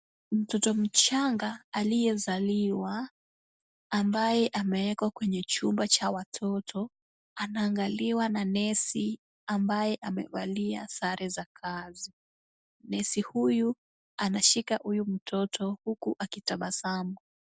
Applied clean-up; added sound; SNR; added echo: none; none; none; none.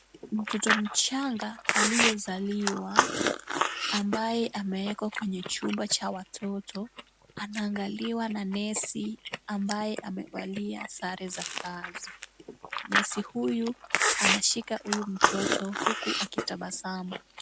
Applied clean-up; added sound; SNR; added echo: none; Chewing, mastication; 0 dB; none.